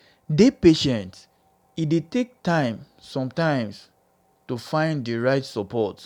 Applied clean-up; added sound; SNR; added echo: none; none; none; none.